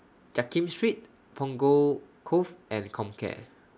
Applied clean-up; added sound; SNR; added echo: none; none; none; none.